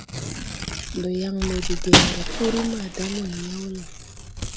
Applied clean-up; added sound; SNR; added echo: none; Shatter + Tearing; -3 dB; none.